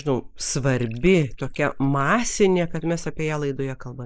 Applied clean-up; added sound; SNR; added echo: neural mask model Resemble Enhance denoiser.